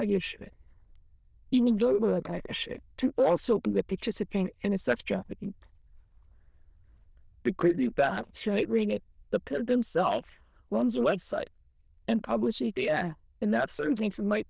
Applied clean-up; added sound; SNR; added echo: neural diffusion model UNIVERSE++.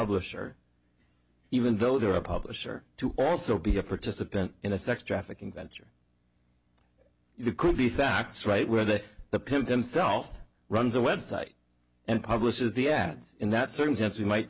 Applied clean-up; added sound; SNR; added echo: none; none; none; none.